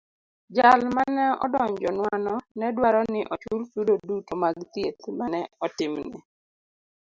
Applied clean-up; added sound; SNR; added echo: none; none; none; none.